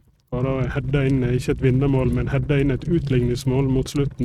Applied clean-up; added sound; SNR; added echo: neural mask model RNNoise.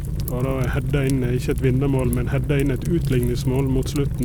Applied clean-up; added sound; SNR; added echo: none; Fire; 2 dB; none.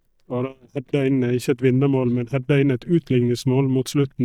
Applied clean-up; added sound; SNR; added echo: neural mask model DeepFilterNet 3.